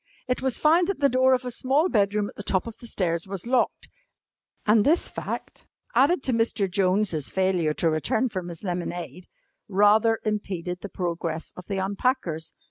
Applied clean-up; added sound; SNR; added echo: none; none; none; none.